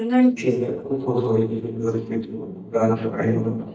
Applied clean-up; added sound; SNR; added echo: neural mask model DeepFilterNet 3.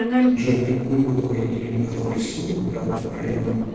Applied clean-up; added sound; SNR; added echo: neural separator model SepFormer DNS4.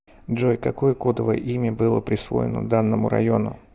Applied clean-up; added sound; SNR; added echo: none; none; none; none.